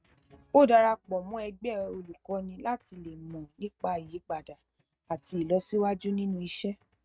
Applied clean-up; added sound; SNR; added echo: neural mask model RNNoise.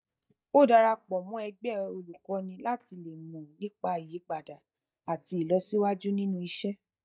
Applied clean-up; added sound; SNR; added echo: neural mask model DeepFilterNet 3.